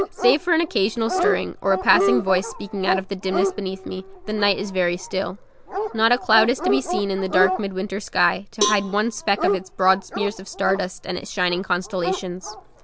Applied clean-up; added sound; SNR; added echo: none; Dog + Cowbell; 5 dB; none.